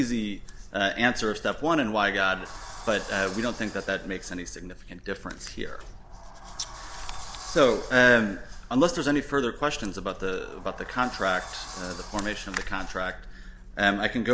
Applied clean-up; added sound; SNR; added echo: none; Sliding door; 19 dB; none.